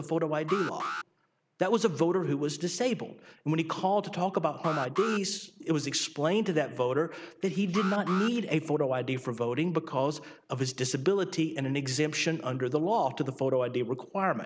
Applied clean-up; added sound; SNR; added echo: none; Alarm; 10 dB; none.